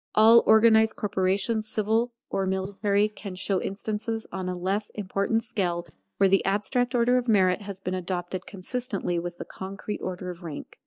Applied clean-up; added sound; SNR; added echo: neural mask model DeepFilterNet 3.